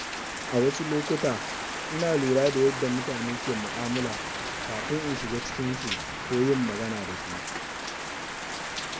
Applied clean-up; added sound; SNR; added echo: none; Rain; 4 dB; none.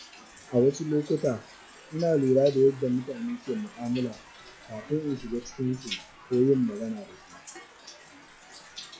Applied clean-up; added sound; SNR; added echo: classical method log-MMSE.